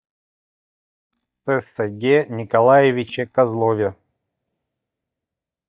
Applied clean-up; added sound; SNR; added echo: neural mask model DeepFilterNet 3.